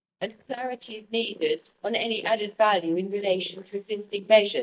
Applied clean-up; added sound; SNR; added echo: neural mask model DeepFilterNet 3.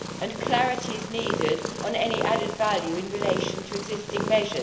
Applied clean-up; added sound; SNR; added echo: none; Purr; 3 dB; reverberation time 0.8 s.